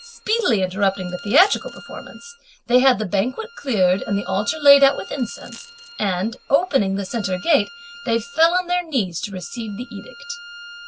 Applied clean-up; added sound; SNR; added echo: none; Coin (dropping) + Bowed string instrument; 19 dB; none.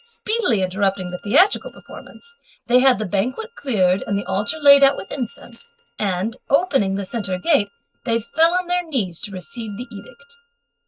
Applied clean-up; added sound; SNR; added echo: neural mask model RNNoise.